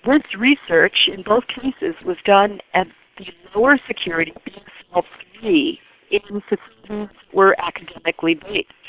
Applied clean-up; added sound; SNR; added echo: neural separator model SepFormer WHAM!.